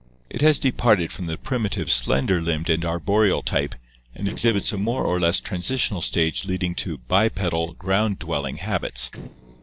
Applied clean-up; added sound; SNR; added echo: neural separator model SepFormer DNS4.